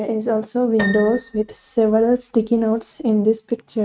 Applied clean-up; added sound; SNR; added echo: neural mask model RNNoise.